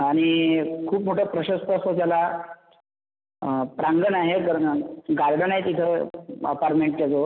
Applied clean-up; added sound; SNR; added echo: none; none; none; none.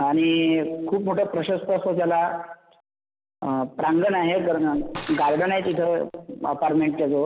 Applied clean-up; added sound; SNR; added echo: none; Shatter; 19 dB; none.